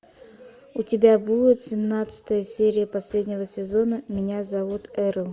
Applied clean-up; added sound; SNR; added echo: none; none; none; none.